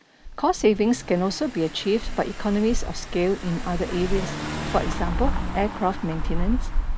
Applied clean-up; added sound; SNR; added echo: none; Engine / Car; 2 dB; none.